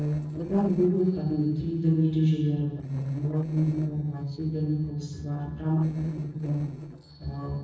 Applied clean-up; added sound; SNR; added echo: neural separator model SepFormer DNS4.